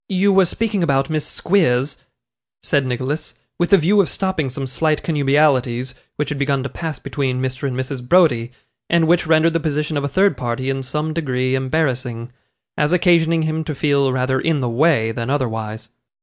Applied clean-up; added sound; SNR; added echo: none; none; none; none.